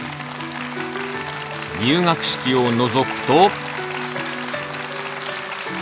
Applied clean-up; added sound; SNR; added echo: none; none; none; none.